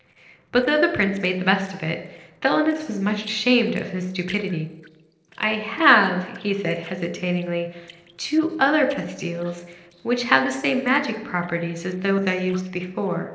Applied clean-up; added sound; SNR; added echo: neural separator model SepFormer DNS4.